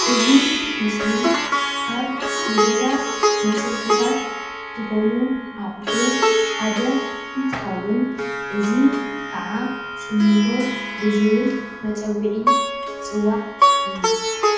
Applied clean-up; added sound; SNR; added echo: none; Plucked string instrument; 0 dB; reverberation time 0.8 s.